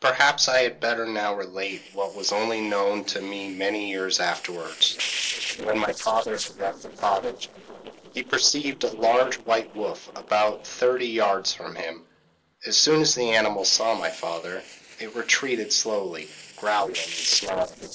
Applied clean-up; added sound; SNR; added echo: neural separator model SepFormer DNS4.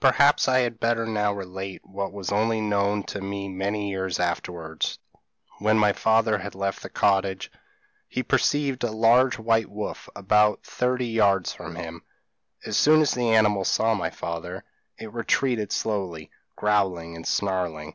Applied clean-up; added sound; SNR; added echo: none; none; none; none.